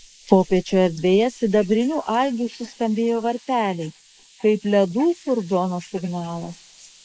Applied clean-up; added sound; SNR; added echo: neural mask model Resemble Enhance denoiser.